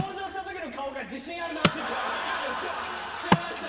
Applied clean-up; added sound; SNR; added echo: none; Wood; 0 dB; reverberation time 1.2 s.